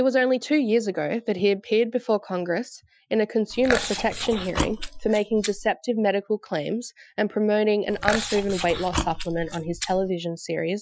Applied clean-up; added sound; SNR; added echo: classical method Wiener filter.